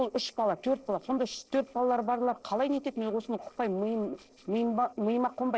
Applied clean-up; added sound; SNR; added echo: neural separator model SepFormer DNS4.